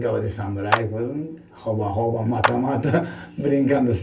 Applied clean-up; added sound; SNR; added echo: none; Clapping; 6 dB; reverberation time 0.2 s.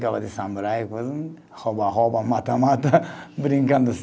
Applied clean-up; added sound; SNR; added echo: none; none; none; none.